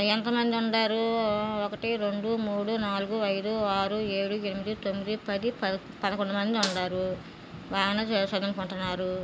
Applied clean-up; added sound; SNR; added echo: none; Snare drum; 10 dB; none.